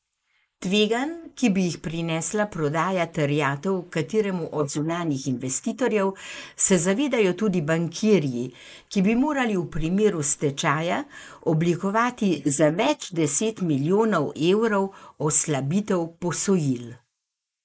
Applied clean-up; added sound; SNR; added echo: neural mask model Resemble Enhance denoiser.